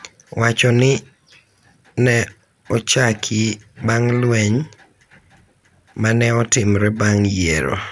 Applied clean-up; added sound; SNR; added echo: none; none; none; none.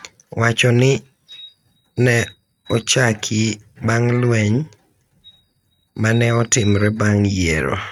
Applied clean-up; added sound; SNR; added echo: neural mask model RNNoise.